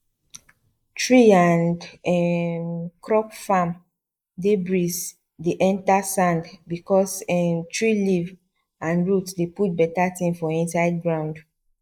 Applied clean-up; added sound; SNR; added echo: neural mask model Resemble Enhance denoiser.